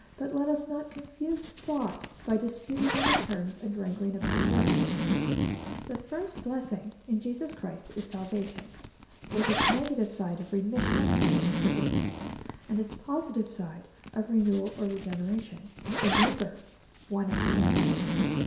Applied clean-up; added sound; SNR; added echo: none; Zipper (clothing); -1 dB; reverberation time 0.7 s.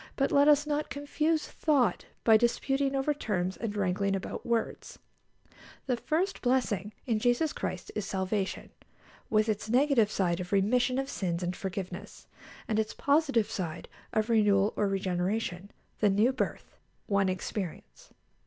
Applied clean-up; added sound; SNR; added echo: none; none; none; none.